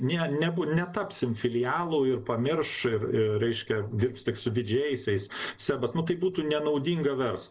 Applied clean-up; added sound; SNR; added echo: neural mask model Resemble Enhance denoiser.